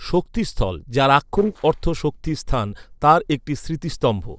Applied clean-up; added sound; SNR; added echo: neural separator model SepFormer DNS4.